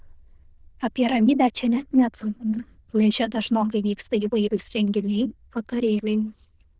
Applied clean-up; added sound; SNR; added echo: neural diffusion model UNIVERSE++.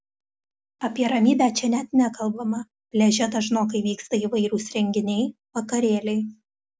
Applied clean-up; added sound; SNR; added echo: none; none; none; none.